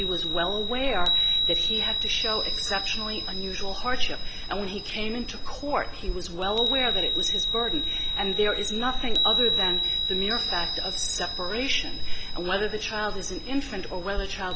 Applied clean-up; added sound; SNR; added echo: none; Chime; -4 dB; none.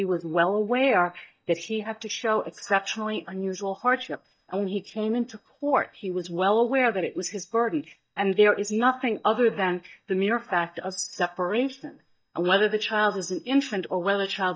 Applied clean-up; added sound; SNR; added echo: neural mask model DeepFilterNet 3.